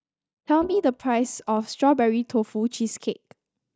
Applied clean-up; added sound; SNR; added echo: neural mask model DeepFilterNet 3.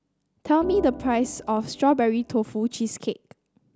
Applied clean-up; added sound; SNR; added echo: none; Organ; 15 dB; none.